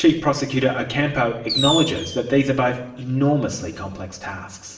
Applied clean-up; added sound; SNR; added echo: none; Fireworks; 6 dB; reverberation time 0.9 s.